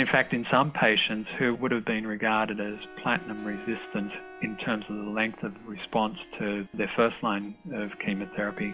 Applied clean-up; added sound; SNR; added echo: none; Harp + Bowed string instrument; 19 dB; none.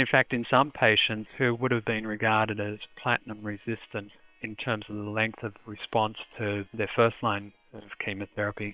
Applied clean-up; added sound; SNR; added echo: neural separator model SepFormer WHAM!.